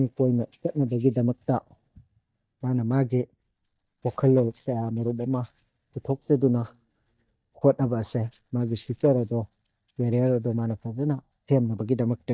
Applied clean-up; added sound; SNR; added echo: neural mask model DeepFilterNet 3.